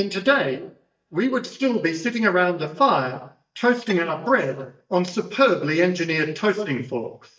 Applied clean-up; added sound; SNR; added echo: neural mask model DeepFilterNet 3.